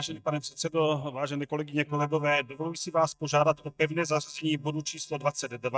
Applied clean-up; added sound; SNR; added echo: neural mask model DeepFilterNet 3.